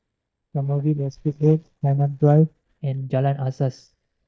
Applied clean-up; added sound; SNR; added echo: neural mask model DeepFilterNet 3.